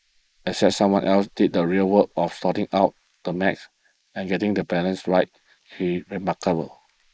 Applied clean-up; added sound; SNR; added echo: neural mask model Resemble Enhance denoiser.